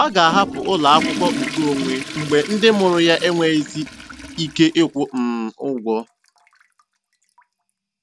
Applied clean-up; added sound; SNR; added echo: none; Toilet flush / Water; 11 dB; none.